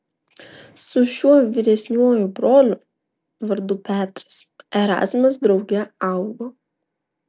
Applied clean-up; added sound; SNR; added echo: none; none; none; none.